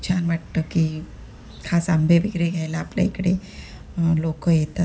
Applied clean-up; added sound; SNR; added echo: none; none; none; none.